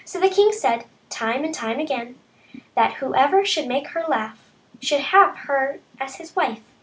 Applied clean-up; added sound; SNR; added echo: none; none; none; none.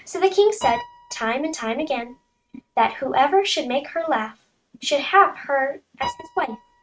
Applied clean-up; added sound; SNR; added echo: neural mask model RNNoise.